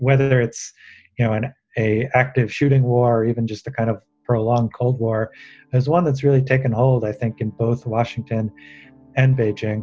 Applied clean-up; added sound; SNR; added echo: none; none; none; none.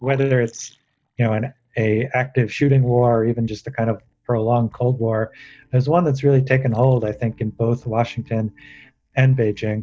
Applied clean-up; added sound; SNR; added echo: neural mask model DeepFilterNet 3.